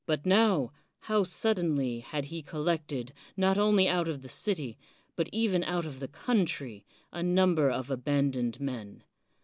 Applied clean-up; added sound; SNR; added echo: none; none; none; none.